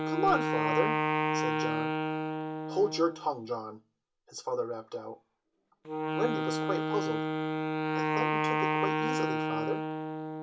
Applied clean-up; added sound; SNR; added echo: none; Wind instrument, woodwind instrument; -3 dB; reverberation time 0.2 s.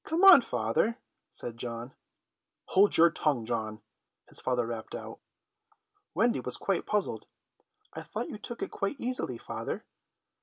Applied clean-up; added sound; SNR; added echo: none; none; none; none.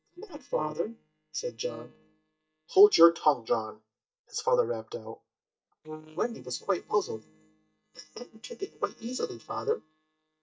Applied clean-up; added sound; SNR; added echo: neural mask model DeepFilterNet 3.